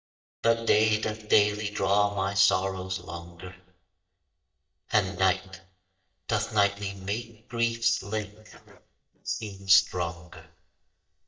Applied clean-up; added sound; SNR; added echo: neural mask model DeepFilterNet 3.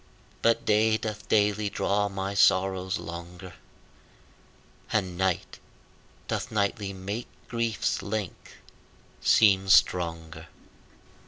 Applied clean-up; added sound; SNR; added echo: none; none; none; none.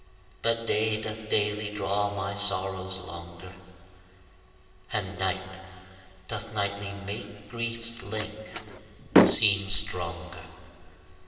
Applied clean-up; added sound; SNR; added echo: none; Slam; -4 dB; reverberation time 2.7 s.